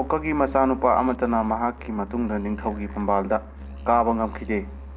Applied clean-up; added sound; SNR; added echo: none; Musical instrument; 13 dB; none.